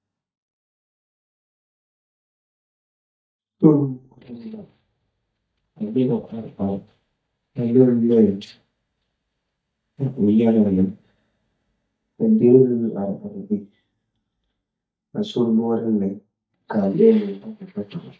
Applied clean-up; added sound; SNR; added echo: neural mask model DeepFilterNet 3.